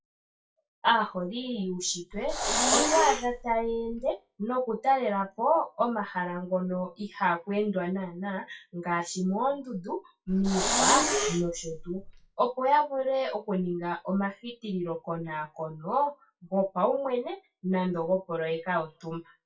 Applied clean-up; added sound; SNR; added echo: classical method WPE with log-MMSE.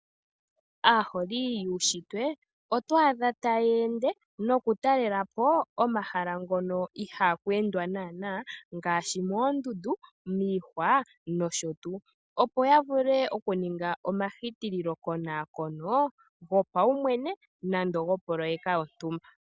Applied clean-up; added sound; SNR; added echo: none; none; none; none.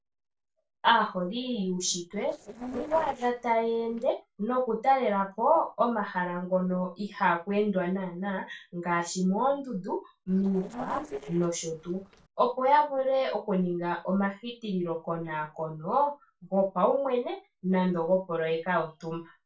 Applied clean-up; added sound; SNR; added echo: neural separator model SepFormer DNS4.